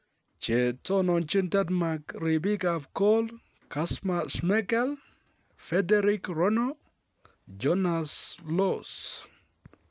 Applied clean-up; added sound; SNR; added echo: none; none; none; none.